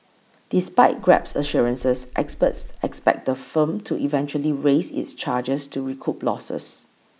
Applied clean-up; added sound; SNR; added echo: none; Meow; 12 dB; none.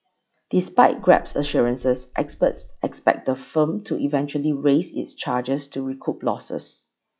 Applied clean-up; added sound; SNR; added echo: classical method log-MMSE.